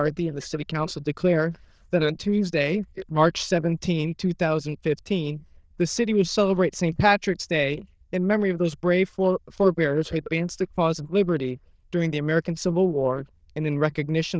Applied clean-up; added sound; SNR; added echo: neural diffusion model UNIVERSE++.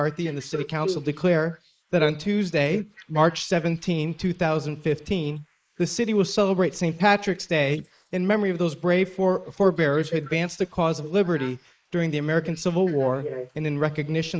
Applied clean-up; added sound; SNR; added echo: neural mask model Resemble Enhance denoiser.